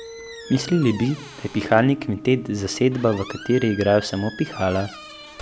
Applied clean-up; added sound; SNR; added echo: none; Guitar + Squeak; 15 dB; none.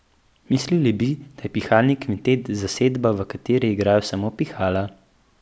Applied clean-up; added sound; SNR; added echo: none; none; none; none.